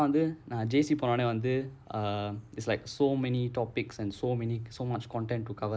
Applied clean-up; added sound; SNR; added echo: none; none; none; none.